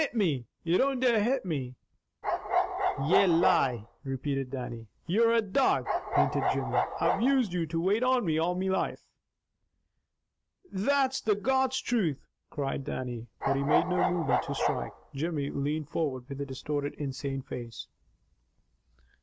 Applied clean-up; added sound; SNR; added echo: none; Bark; 0 dB; none.